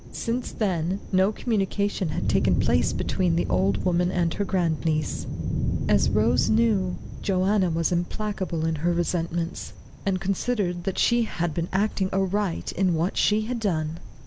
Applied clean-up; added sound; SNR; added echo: none; Thunder; 6 dB; none.